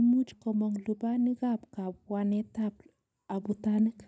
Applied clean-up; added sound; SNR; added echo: none; none; none; none.